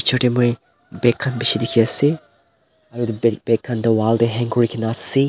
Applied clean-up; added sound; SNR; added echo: none; none; none; none.